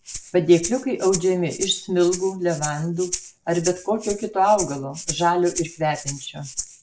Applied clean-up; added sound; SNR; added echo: neural mask model Resemble Enhance denoiser.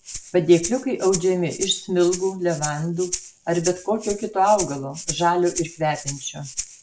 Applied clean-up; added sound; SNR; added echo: none; Rattle (instrument); 11 dB; none.